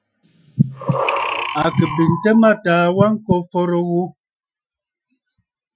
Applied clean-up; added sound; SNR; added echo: classical method Wiener filter.